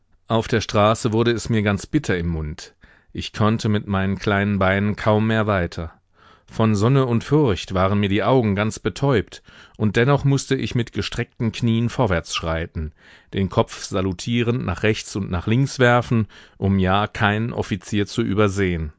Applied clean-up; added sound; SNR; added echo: none; none; none; none.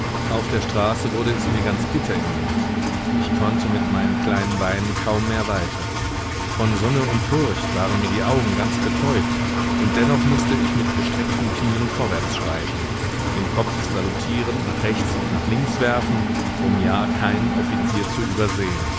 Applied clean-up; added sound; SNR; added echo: none; Engine; -2 dB; none.